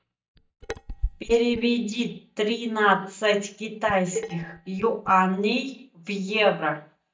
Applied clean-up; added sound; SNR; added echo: neural mask model DeepFilterNet 3.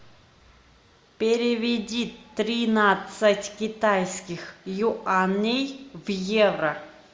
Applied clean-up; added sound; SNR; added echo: none; none; none; none.